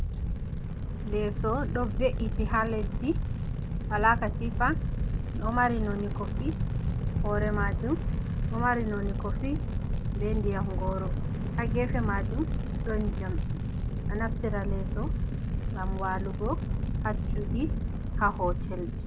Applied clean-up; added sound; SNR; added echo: none; Fire; -3 dB; none.